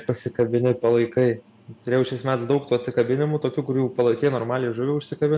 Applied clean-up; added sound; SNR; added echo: none; none; none; none.